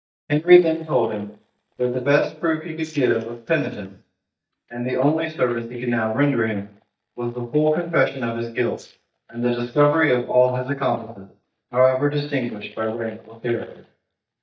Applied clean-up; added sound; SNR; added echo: neural mask model DeepFilterNet 3.